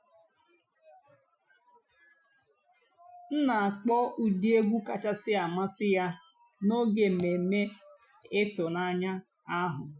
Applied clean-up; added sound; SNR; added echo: classical method Wiener filter.